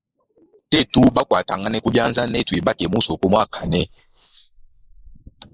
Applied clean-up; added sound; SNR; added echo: neural mask model Resemble Enhance denoiser.